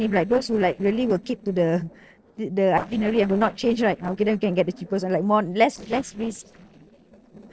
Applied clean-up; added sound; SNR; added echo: neural separator model SepFormer DNS4.